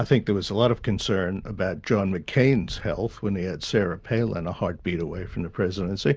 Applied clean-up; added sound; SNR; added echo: none; Wind; 20 dB; none.